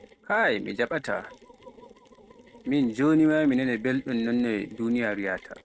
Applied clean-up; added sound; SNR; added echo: neural mask model RNNoise.